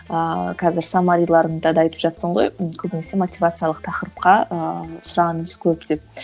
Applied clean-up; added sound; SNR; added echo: none; none; none; none.